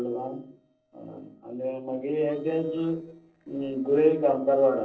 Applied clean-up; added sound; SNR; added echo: neural separator model SepFormer DNS4.